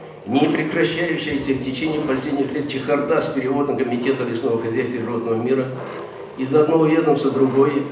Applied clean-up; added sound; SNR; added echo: none; Engine; 14 dB; reverberation time 0.8 s.